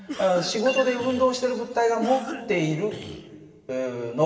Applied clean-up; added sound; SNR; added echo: none; Cough; 16 dB; reverberation time 2.3 s.